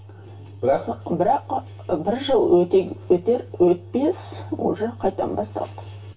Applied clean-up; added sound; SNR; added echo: none; none; none; reverberation time 0.2 s.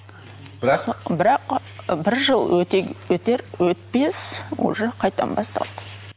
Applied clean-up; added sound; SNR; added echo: none; none; none; none.